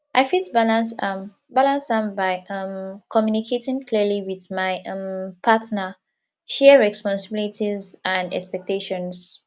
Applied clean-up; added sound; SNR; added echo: none; none; none; none.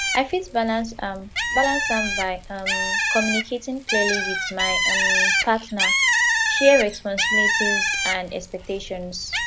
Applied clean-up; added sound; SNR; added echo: none; Bird; -2 dB; none.